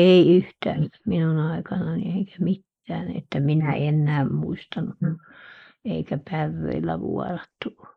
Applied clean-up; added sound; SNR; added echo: neural mask model Resemble Enhance denoiser.